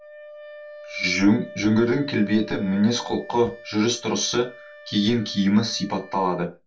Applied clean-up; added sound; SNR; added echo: none; Wind instrument, woodwind instrument; 18 dB; reverberation time 0.2 s.